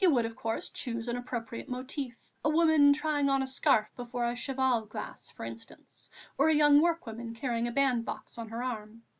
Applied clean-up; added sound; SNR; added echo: none; none; none; none.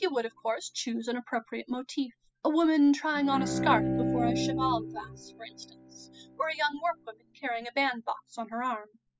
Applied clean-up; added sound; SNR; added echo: classical method spectral subtraction.